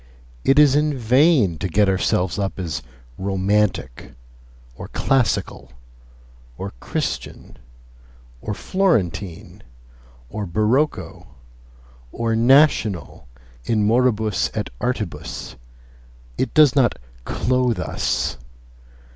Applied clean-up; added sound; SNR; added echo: none; none; none; none.